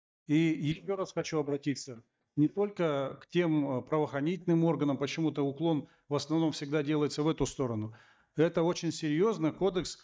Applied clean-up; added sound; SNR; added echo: neural mask model DeepFilterNet 3.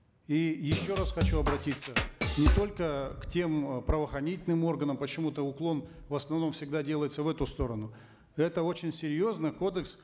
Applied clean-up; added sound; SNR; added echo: none; Drum kit; -2 dB; none.